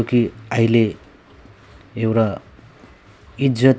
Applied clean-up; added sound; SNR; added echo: none; none; none; none.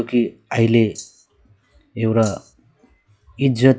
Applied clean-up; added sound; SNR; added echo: classical method log-MMSE.